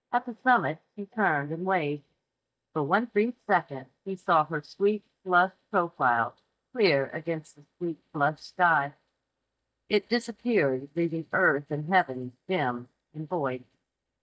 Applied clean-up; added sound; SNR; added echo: neural mask model DeepFilterNet 3.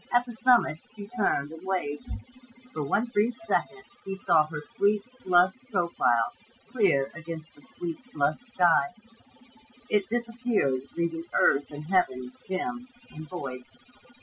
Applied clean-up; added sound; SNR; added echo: classical method Wiener filter.